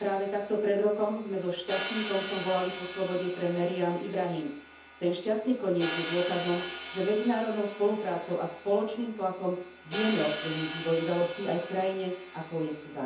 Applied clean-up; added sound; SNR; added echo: none; Crash cymbal; 10 dB; reverberation time 0.5 s.